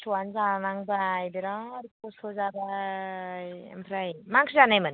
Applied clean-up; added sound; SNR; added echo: none; none; none; none.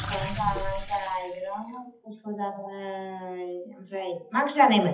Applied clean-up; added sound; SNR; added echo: classical method WPE with log-MMSE.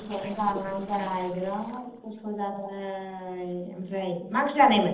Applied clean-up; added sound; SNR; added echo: neural separator model SepFormer DNS4.